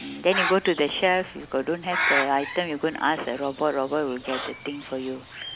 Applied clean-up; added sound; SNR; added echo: none; Bird; 6 dB; none.